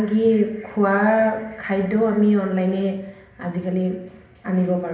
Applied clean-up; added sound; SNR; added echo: none; none; none; reverberation time 0.8 s.